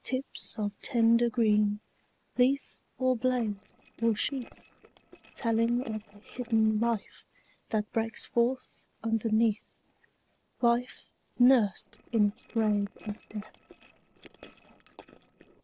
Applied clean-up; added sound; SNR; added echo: neural separator model SepFormer DNS4.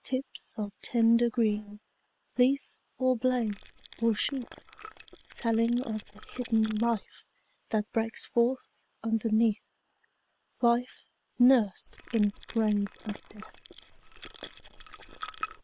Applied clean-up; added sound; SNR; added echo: neural separator model SepFormer WHAM!.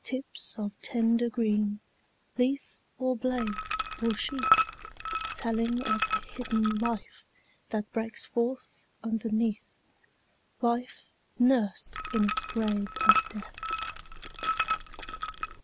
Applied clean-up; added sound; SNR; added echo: none; Liquid; 0 dB; none.